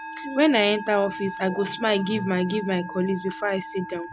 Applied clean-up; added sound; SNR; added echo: none; Musical instrument; 12 dB; none.